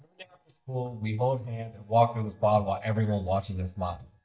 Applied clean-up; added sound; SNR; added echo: neural mask model DeepFilterNet 3.